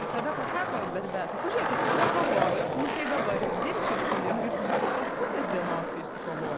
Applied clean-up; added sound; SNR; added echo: none; Skateboard; -5 dB; none.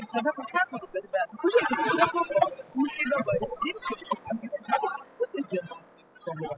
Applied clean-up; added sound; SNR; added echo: classical method spectral subtraction.